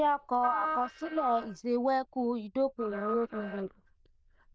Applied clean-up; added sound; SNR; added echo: neural diffusion model UNIVERSE++.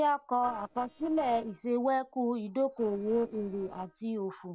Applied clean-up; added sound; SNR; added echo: neural separator model SepFormer DNS4.